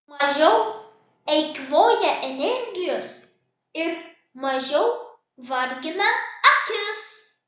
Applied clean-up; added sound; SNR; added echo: none; none; none; none.